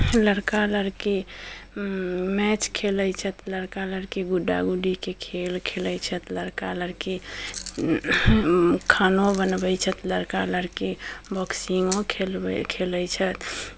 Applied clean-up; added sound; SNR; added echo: none; none; none; none.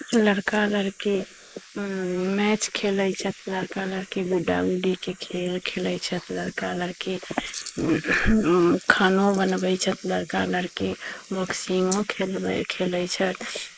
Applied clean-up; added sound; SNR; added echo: neural mask model Resemble Enhance denoiser.